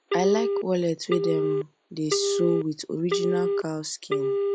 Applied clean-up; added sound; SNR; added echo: none; Telephone; -1 dB; none.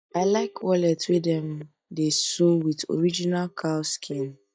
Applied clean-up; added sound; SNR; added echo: neural mask model DeepFilterNet 3.